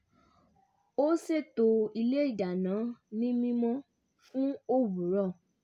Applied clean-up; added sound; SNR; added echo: none; none; none; none.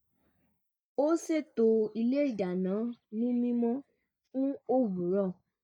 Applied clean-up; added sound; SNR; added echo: neural mask model DeepFilterNet 3.